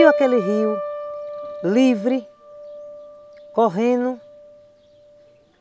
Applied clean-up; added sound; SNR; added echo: none; Piano; 6 dB; none.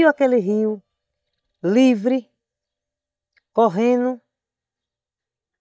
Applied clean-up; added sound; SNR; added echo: neural mask model DeepFilterNet 3.